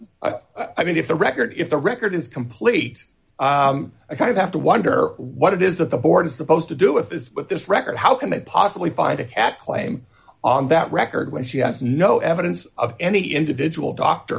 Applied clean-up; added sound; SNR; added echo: none; none; none; none.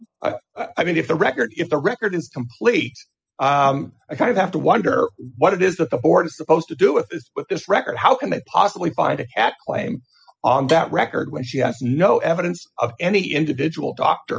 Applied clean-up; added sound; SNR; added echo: classical method spectral subtraction.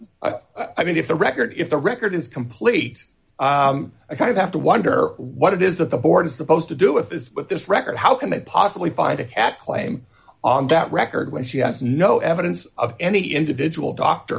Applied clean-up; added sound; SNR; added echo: none; Wood; 18 dB; none.